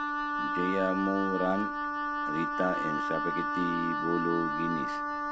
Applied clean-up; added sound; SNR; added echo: none; Wind instrument, woodwind instrument; -1 dB; none.